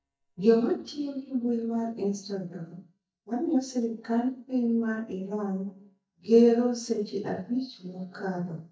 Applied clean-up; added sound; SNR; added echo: neural mask model DeepFilterNet 3.